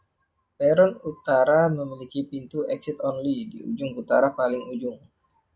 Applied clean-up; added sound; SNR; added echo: none; none; none; none.